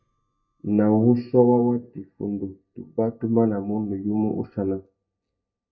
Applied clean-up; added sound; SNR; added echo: neural mask model DeepFilterNet 3.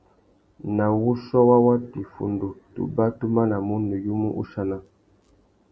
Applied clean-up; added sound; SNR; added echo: none; none; none; none.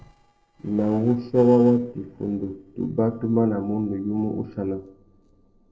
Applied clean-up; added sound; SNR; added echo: neural separator model SepFormer DNS4.